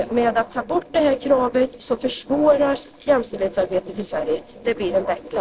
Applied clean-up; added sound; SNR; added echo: neural separator model SepFormer DNS4.